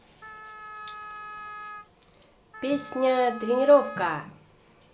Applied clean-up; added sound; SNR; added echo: none; Wind instrument, woodwind instrument; 14 dB; none.